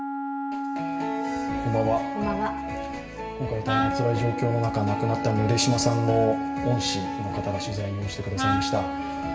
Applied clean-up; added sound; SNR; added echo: none; Wind instrument, woodwind instrument; 3 dB; reverberation time 0.6 s.